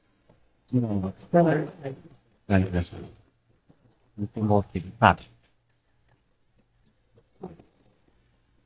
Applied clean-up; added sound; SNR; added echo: neural mask model DeepFilterNet 3.